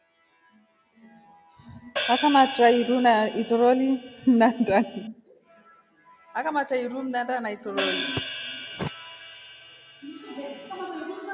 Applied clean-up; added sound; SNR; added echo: none; Hi-hat; 6 dB; none.